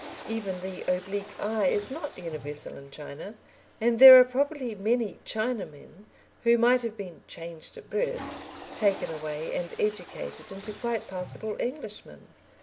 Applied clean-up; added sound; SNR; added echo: none; Toilet flush / Water; 19 dB; none.